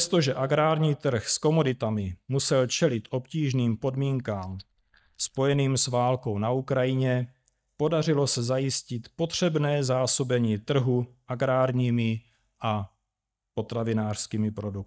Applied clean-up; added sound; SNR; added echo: neural mask model DeepFilterNet 3.